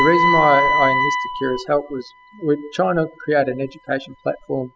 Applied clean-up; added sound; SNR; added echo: classical method spectral subtraction.